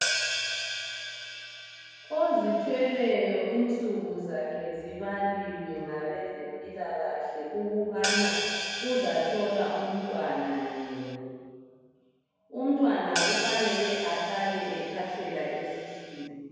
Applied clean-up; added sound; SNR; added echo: none; Hi-hat; 4 dB; reverberation time 1.9 s.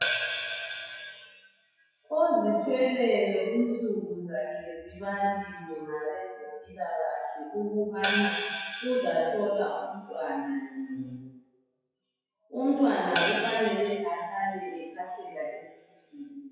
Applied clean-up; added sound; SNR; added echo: classical method WPE with log-MMSE.